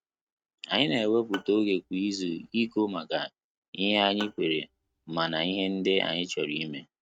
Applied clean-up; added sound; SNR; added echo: neural mask model RNNoise.